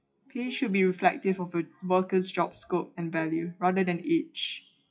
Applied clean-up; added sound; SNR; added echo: classical method WPE with log-MMSE.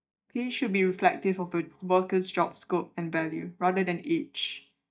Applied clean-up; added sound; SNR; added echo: neural mask model DeepFilterNet 3.